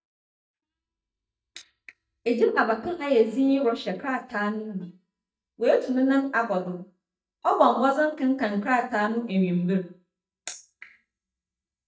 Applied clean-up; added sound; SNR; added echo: neural mask model DeepFilterNet 3.